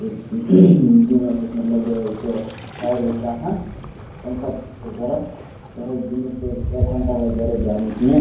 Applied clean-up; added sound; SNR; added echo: none; Waves, surf; 11 dB; reverberation time 0.9 s.